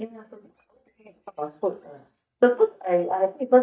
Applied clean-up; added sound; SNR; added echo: neural mask model DeepFilterNet 3.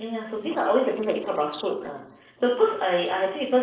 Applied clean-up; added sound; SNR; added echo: neural separator model SepFormer DNS4.